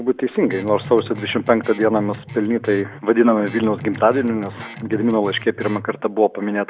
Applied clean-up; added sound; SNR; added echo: none; Guitar; 15 dB; none.